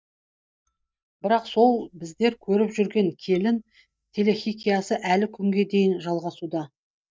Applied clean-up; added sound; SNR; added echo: neural mask model DeepFilterNet 3.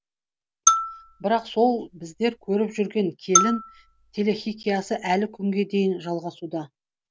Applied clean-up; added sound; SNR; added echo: none; Marimba, xylophone; 1 dB; none.